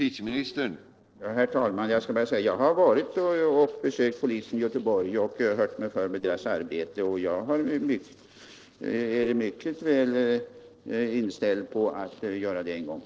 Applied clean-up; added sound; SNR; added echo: neural separator model SepFormer DNS4.